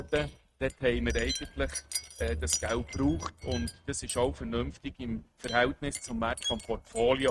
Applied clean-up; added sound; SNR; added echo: neural mask model RNNoise.